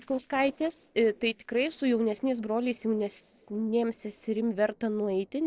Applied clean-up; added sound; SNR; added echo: neural separator model SepFormer DNS4.